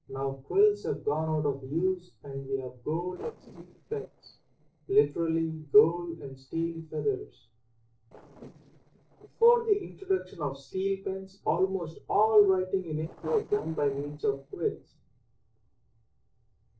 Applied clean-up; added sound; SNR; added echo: neural separator model SepFormer DNS4.